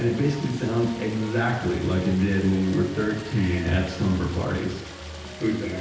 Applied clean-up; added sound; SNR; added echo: none; Stream; 19 dB; reverberation time 0.9 s.